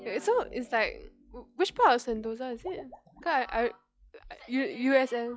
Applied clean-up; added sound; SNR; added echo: classical method log-MMSE.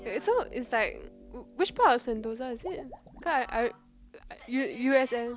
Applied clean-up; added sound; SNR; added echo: none; Liquid + Harp; 19 dB; none.